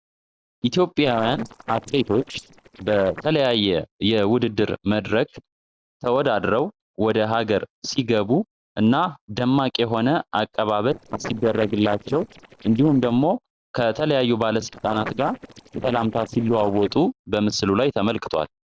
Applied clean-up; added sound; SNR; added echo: neural separator model SepFormer DNS4.